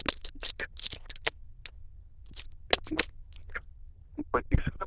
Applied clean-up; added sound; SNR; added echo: neural diffusion model UNIVERSE++.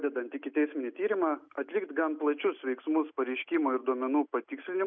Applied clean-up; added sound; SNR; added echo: none; none; none; none.